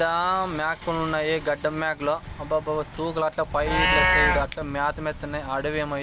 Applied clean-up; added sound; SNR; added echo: none; Livestock, farm animals, working animals; 3 dB; none.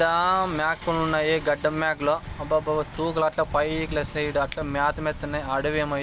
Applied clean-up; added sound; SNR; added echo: none; none; none; none.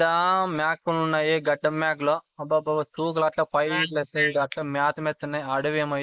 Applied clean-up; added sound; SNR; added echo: neural mask model Resemble Enhance denoiser.